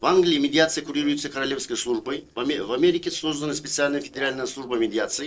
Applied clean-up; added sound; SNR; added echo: neural separator model SepFormer DNS4.